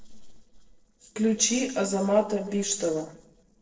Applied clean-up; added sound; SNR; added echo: neural separator model SepFormer DNS4.